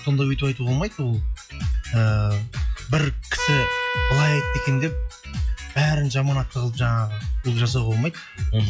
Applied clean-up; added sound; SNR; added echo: classical method log-MMSE.